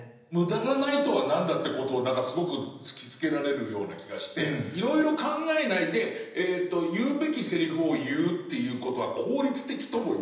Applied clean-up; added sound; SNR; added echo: none; none; none; reverberation time 0.9 s.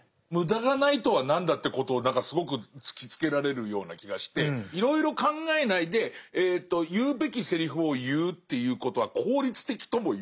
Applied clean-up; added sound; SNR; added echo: none; none; none; none.